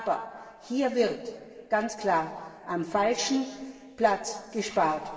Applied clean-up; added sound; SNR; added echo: none; none; none; reverberation time 2.4 s.